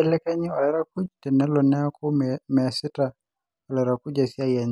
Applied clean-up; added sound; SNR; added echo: none; none; none; none.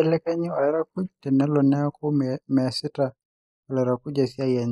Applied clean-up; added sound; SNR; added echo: neural mask model Resemble Enhance denoiser.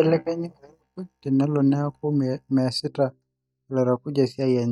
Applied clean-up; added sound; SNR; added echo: neural mask model DeepFilterNet 3.